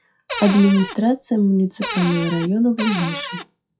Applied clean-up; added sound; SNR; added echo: classical method WPE with log-MMSE.